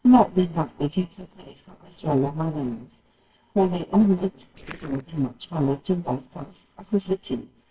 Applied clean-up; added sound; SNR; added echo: neural separator model SepFormer WHAMR!.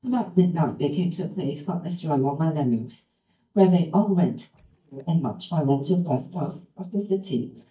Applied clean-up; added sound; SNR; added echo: neural mask model DeepFilterNet 3.